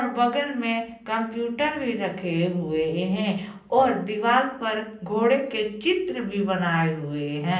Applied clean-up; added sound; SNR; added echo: none; Bowed string instrument; 18 dB; reverberation time 0.6 s.